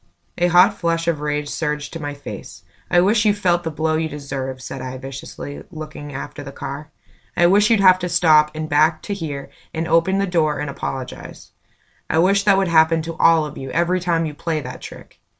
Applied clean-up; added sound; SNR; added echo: none; none; none; none.